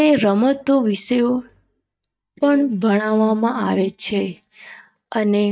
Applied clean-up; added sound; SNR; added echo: neural mask model DeepFilterNet 3.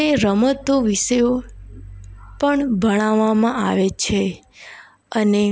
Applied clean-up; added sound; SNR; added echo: none; none; none; none.